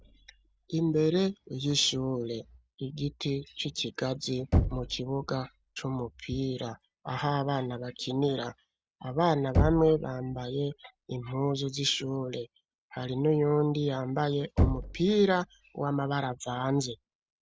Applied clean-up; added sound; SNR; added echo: none; Knock; 7 dB; none.